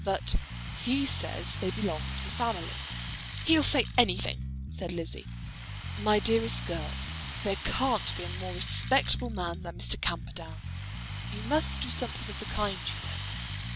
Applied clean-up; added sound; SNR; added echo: none; Rattle (instrument) + Bass guitar; 3 dB; none.